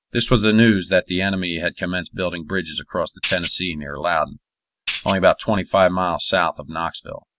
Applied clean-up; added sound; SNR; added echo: none; Tambourine; 10 dB; none.